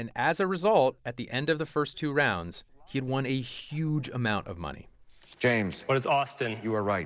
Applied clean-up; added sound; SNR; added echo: none; none; none; none.